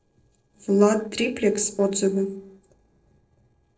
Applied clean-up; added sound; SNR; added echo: neural separator model SepFormer DNS4.